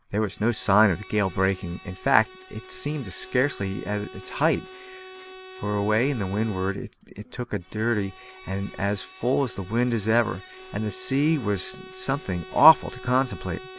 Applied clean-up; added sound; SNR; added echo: none; Bowed string instrument; 18 dB; none.